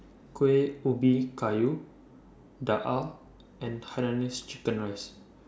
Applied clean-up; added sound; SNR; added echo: none; none; none; none.